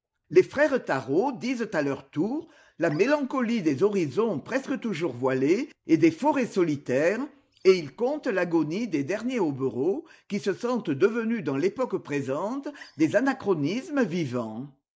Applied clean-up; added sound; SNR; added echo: neural mask model Resemble Enhance denoiser.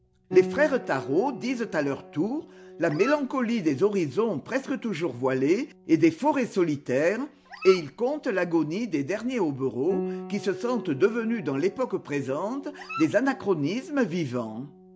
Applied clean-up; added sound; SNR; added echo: none; Dog + Piano; 14 dB; none.